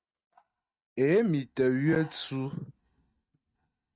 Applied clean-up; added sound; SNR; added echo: neural mask model RNNoise.